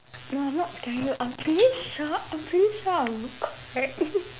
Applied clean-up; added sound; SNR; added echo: none; Tambourine; 16 dB; none.